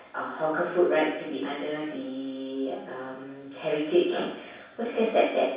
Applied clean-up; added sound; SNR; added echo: none; none; none; reverberation time 0.7 s.